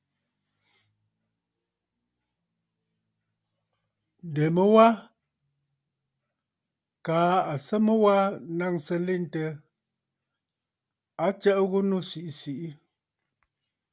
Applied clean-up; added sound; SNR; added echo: none; none; none; none.